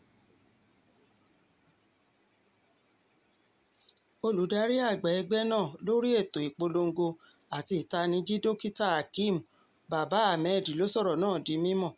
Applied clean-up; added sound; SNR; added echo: none; none; none; none.